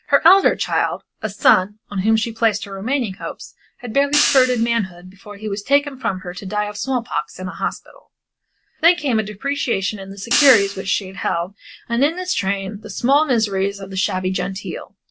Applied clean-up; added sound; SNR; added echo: none; Hi-hat; 6 dB; none.